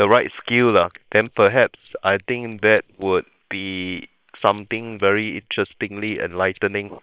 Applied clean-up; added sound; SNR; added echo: neural separator model SepFormer WHAM!.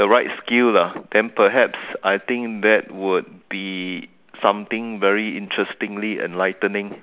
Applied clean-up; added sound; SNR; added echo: none; none; none; none.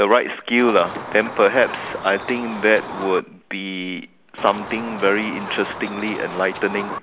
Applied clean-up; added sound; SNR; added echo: none; Chicken, rooster; 10 dB; none.